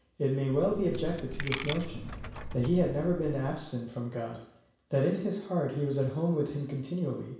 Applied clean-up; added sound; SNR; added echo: none; Coin (dropping); 8 dB; reverberation time 0.7 s.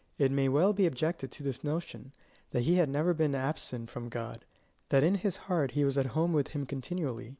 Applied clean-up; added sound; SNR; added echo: none; none; none; none.